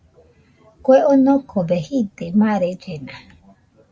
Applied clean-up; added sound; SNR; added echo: none; none; none; none.